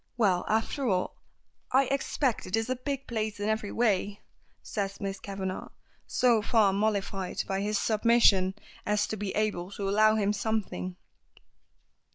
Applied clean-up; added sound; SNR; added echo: none; none; none; none.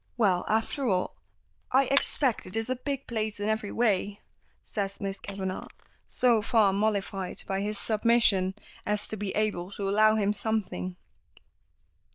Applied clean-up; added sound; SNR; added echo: neural diffusion model UNIVERSE++.